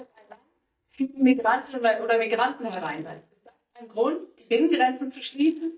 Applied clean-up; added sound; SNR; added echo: neural mask model DeepFilterNet 3.